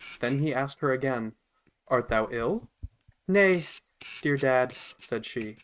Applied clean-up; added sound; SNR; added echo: neural mask model RNNoise.